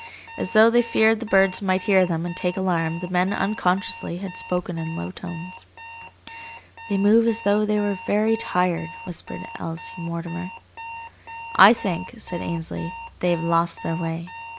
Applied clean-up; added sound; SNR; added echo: none; Alarm; 16 dB; none.